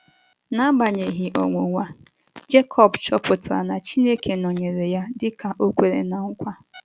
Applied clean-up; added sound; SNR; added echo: none; none; none; none.